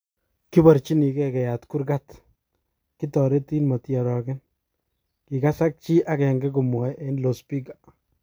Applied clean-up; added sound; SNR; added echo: none; none; none; none.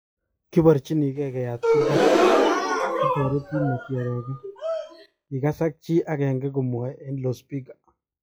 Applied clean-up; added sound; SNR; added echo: classical method log-MMSE.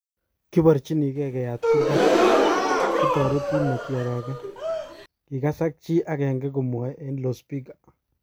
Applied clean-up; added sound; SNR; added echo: none; Gasp; -4 dB; none.